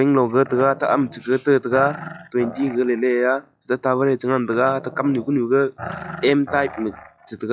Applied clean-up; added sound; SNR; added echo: classical method log-MMSE.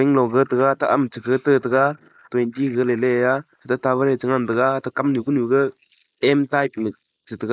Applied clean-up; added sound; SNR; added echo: neural mask model Resemble Enhance denoiser.